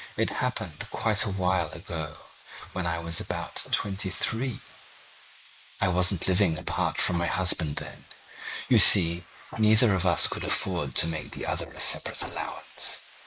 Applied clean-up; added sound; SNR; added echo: neural mask model Resemble Enhance denoiser.